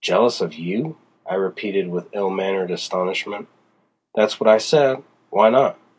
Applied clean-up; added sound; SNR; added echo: none; none; none; none.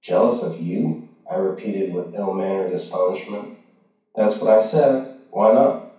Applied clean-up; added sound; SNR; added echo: none; none; none; reverberation time 0.6 s.